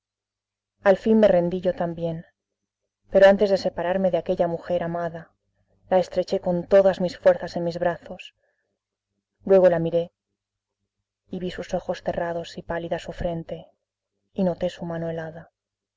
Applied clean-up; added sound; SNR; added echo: none; none; none; none.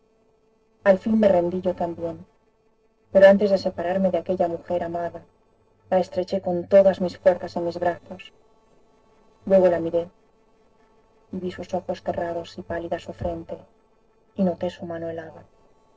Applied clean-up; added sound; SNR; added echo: neural separator model SepFormer DNS4.